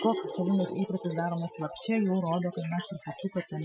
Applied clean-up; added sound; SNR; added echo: classical method Wiener filter.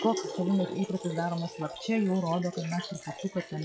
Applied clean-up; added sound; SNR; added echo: classical method log-MMSE.